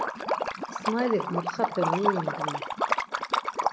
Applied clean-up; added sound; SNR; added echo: none; Liquid; -3 dB; none.